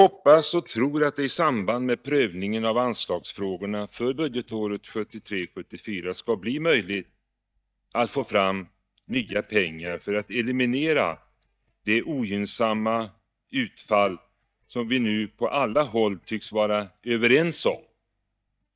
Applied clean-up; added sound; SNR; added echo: neural mask model DeepFilterNet 3.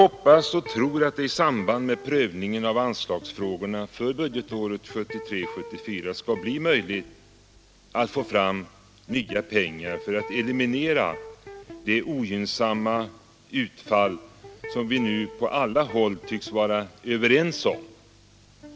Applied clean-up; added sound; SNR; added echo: none; Electric guitar; 17 dB; none.